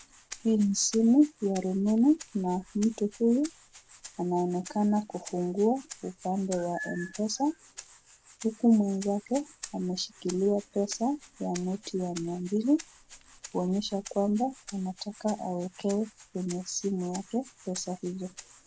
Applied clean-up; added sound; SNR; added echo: none; Rattle (instrument); 19 dB; none.